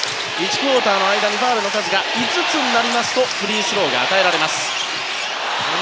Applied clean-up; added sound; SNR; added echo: none; none; none; none.